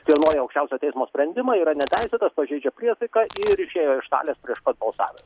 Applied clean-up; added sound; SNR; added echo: none; Domestic sounds, home sounds; 12 dB; none.